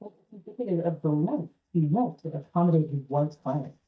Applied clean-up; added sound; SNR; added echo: neural mask model DeepFilterNet 3.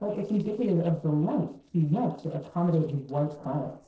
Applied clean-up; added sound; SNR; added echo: neural separator model SepFormer DNS4.